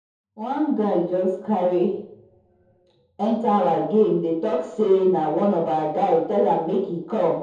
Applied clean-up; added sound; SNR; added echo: none; none; none; reverberation time 0.7 s.